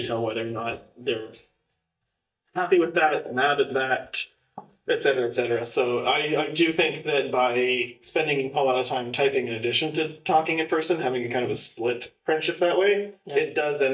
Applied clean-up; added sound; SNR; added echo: neural mask model DeepFilterNet 3.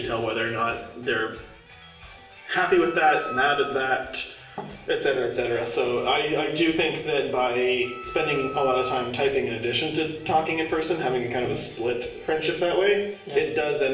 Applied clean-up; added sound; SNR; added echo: none; Wind instrument, woodwind instrument; 10 dB; reverberation time 0.7 s.